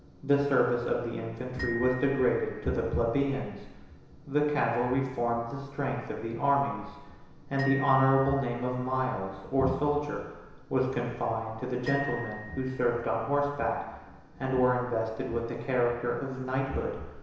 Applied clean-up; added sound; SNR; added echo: none; Glockenspiel; 16 dB; reverberation time 1.0 s.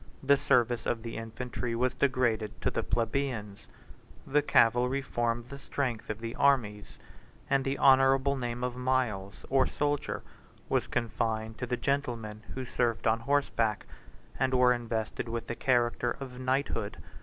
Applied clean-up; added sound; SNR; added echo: none; none; none; none.